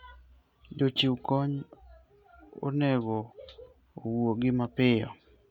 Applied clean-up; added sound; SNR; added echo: none; none; none; none.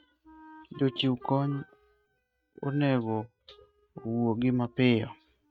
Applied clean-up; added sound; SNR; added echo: neural mask model RNNoise.